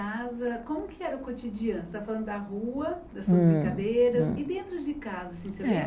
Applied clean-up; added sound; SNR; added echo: none; none; none; none.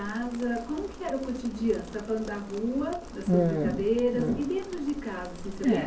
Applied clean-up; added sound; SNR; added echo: none; Rain; 19 dB; reverberation time 0.1 s.